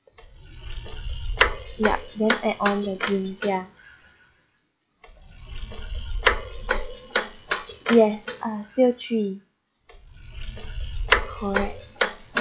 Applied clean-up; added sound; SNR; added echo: classical method log-MMSE.